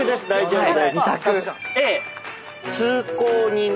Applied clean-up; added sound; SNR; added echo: none; none; none; none.